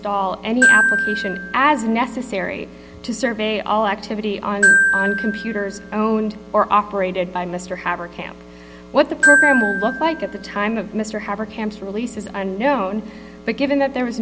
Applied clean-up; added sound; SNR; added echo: none; Glockenspiel; 0 dB; none.